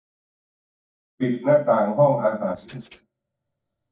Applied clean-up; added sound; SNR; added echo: neural mask model DeepFilterNet 3.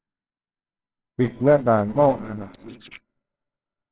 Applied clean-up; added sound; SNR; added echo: neural separator model SepFormer WHAMR!.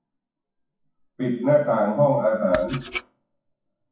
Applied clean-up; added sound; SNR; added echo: classical method WPE with log-MMSE.